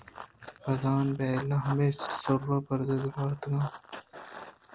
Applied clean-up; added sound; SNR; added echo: none; Run; 13 dB; none.